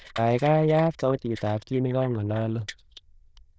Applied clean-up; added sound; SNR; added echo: neural diffusion model UNIVERSE++.